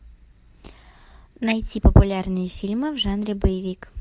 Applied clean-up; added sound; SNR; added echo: none; none; none; none.